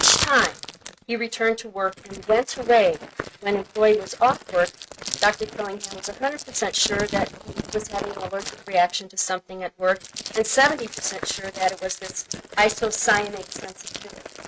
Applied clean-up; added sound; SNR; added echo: neural mask model RNNoise.